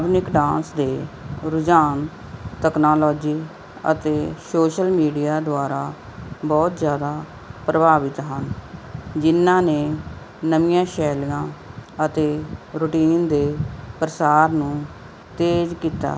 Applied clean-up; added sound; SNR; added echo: none; none; none; none.